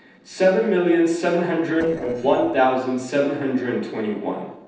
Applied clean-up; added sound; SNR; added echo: neural separator model SepFormer DNS4.